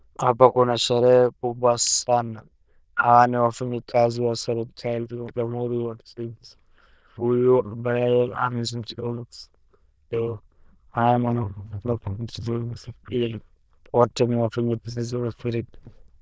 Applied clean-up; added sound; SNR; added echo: neural diffusion model UNIVERSE++.